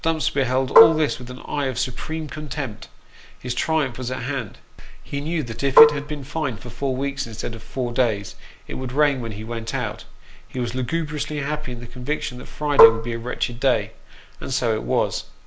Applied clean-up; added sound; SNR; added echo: none; Marimba, xylophone; -4 dB; none.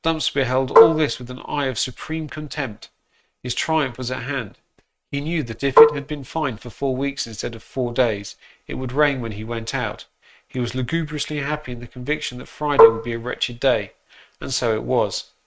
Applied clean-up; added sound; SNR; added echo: neural mask model RNNoise.